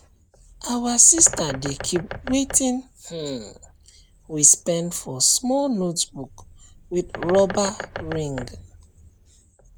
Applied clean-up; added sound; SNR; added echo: none; Bird; 15 dB; none.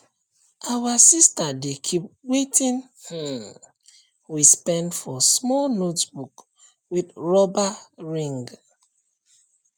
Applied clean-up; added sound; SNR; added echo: none; none; none; none.